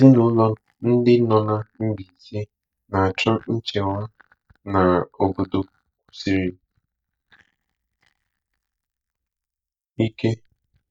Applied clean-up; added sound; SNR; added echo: neural mask model DeepFilterNet 3.